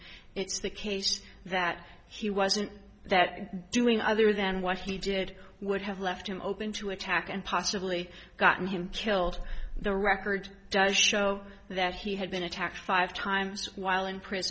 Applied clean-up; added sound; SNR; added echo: none; none; none; none.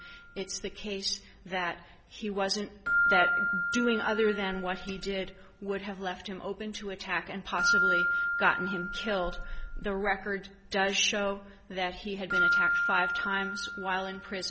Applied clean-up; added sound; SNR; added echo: none; Keyboard (musical); 0 dB; none.